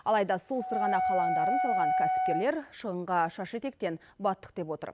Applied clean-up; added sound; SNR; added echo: none; Wind instrument, woodwind instrument; -3 dB; none.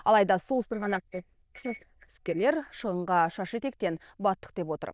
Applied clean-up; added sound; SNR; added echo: neural diffusion model UNIVERSE++.